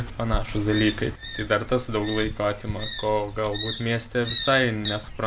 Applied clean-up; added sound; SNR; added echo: none; none; none; none.